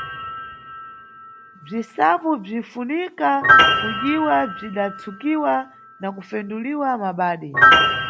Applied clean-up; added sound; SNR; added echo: none; Piano; -2 dB; none.